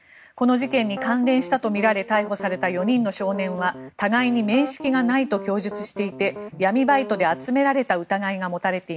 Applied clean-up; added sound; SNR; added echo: none; Piano; 13 dB; none.